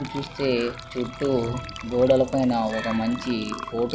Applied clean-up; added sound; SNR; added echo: none; Bowed string instrument + Water / Liquid; 15 dB; none.